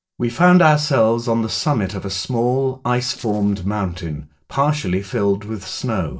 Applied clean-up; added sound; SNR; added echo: neural separator model SepFormer DNS4.